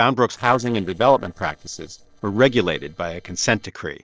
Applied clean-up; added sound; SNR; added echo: neural separator model SepFormer DNS4.